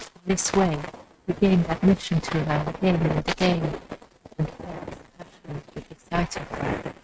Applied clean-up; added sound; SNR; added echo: neural mask model RNNoise.